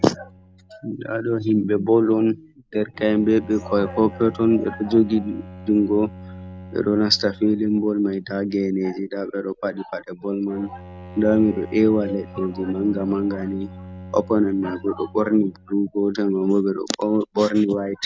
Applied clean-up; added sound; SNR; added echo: none; Bowed string instrument; 19 dB; none.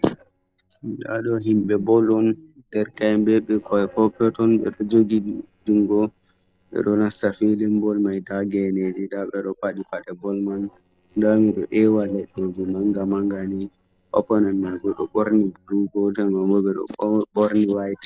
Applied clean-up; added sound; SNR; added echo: neural separator model SepFormer DNS4.